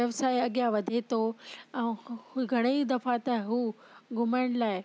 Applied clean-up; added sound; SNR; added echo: none; none; none; none.